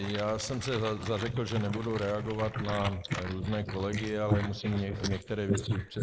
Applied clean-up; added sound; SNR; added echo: neural mask model Resemble Enhance denoiser.